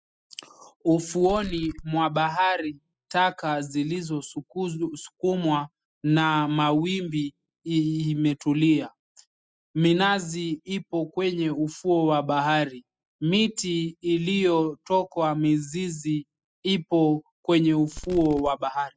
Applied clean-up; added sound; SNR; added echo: classical method spectral subtraction.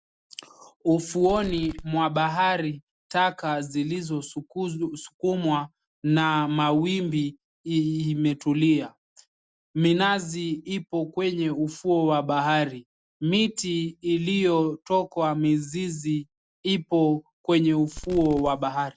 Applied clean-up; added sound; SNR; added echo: none; Fireworks; 15 dB; none.